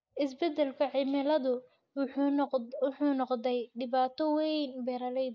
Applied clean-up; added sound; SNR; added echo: neural mask model Resemble Enhance denoiser.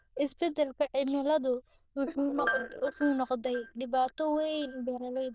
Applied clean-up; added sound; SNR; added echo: neural diffusion model UNIVERSE++.